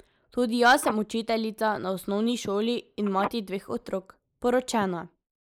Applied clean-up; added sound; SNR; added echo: neural mask model Resemble Enhance denoiser.